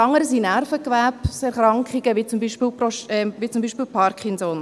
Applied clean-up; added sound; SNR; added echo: none; none; none; none.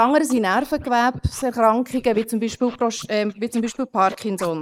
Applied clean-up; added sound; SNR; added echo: neural mask model Resemble Enhance denoiser.